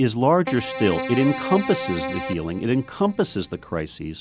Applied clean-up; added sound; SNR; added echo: none; Keyboard (musical); 7 dB; none.